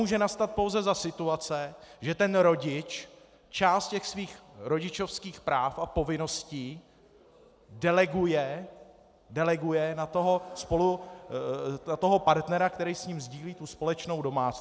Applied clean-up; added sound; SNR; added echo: none; none; none; none.